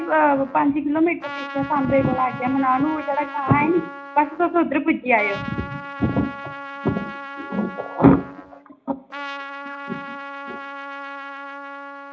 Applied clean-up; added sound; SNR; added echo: none; Trumpet; 12 dB; reverberation time 0.4 s.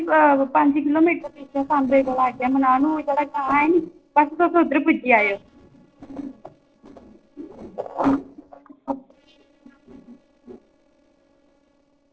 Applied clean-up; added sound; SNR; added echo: neural separator model SepFormer DNS4.